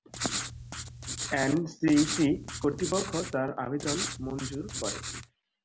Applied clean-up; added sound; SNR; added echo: none; Writing; 6 dB; none.